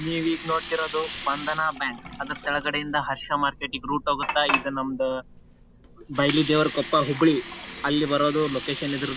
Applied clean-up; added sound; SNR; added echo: none; Water; 8 dB; none.